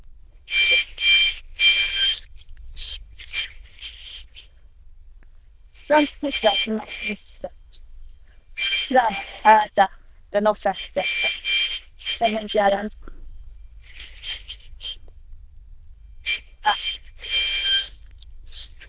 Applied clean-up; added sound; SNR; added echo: neural diffusion model UNIVERSE++.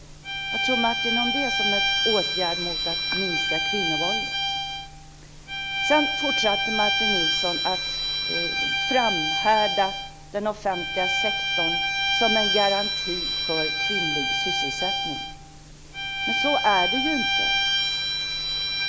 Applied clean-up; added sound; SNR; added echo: none; Bowed string instrument; -3 dB; none.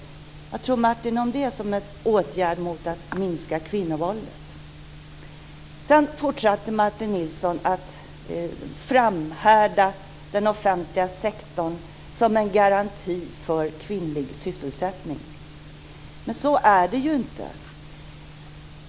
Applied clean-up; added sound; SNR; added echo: none; none; none; none.